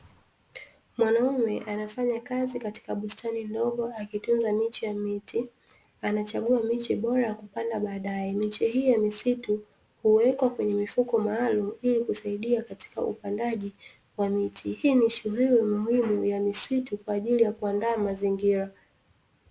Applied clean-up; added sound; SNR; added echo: none; none; none; none.